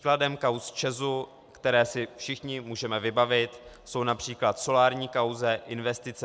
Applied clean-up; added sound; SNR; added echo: none; none; none; none.